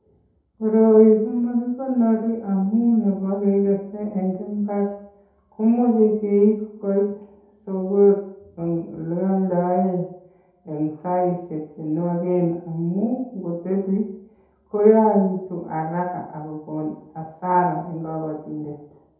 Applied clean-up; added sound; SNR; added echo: none; none; none; reverberation time 0.8 s.